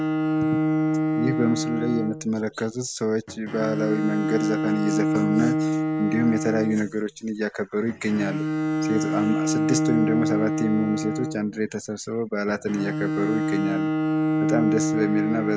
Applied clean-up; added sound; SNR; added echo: none; Bowed string instrument; -1 dB; none.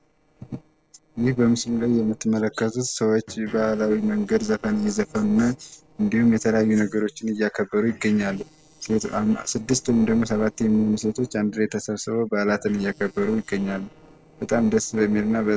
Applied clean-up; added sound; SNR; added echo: neural separator model SepFormer DNS4.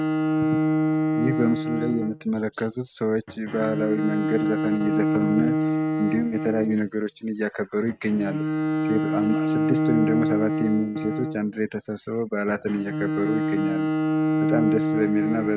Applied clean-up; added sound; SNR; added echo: neural mask model RNNoise.